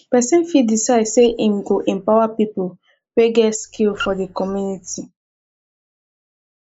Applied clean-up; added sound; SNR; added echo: neural mask model Resemble Enhance denoiser.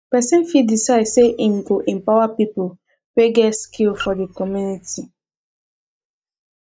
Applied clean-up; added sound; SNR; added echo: neural mask model DeepFilterNet 3.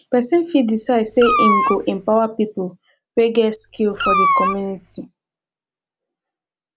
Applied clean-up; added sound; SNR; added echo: none; Meow; 1 dB; none.